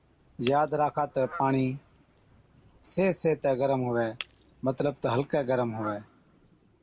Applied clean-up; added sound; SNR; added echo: none; Fowl + Shatter; 19 dB; none.